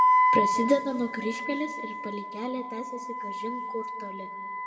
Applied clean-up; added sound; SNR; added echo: none; Wind instrument, woodwind instrument; -4 dB; reverberation time 1.6 s.